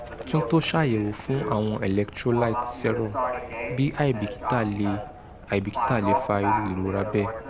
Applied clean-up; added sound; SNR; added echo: none; Livestock, farm animals, working animals; 5 dB; none.